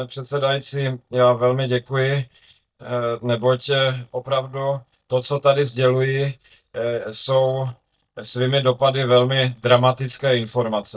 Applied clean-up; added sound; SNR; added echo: neural mask model DeepFilterNet 3.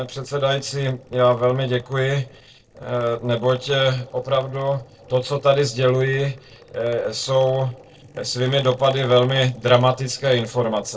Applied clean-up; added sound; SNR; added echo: neural separator model SepFormer DNS4.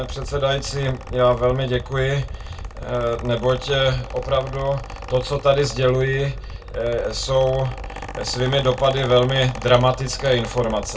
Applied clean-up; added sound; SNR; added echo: none; Mechanical fan; 11 dB; reverberation time 0.1 s.